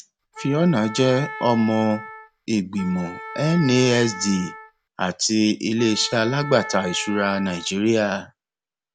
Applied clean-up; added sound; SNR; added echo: none; Wind instrument, woodwind instrument; 13 dB; none.